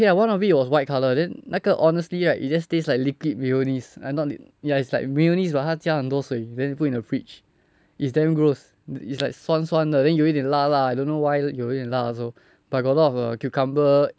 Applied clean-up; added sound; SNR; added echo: none; none; none; none.